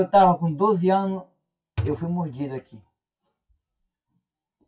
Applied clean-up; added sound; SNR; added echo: classical method WPE with log-MMSE.